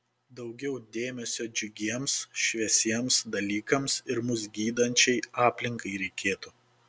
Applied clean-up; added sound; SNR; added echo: none; none; none; none.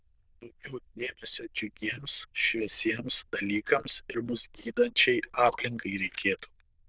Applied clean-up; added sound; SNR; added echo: neural diffusion model UNIVERSE++.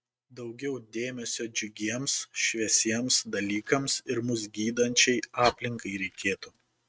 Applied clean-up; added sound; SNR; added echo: neural mask model RNNoise.